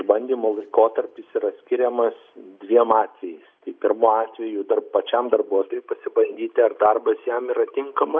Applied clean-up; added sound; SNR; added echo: none; none; none; none.